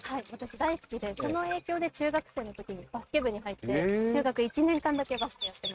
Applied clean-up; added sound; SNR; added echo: neural mask model RNNoise.